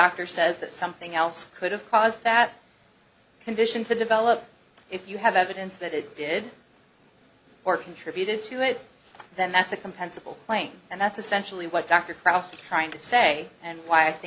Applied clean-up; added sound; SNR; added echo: none; none; none; none.